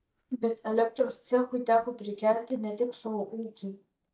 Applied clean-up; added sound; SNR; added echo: neural mask model DeepFilterNet 3.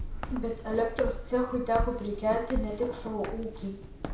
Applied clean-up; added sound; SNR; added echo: none; Walk, footsteps; 5 dB; reverberation time 0.6 s.